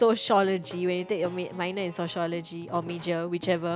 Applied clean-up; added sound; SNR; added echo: none; Plucked string instrument; 19 dB; none.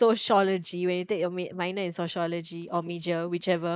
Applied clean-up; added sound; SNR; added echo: neural mask model Resemble Enhance denoiser.